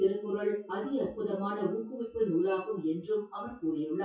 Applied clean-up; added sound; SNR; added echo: classical method WPE with log-MMSE.